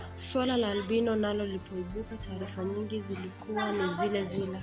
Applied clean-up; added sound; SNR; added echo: none; Musical instrument; 12 dB; none.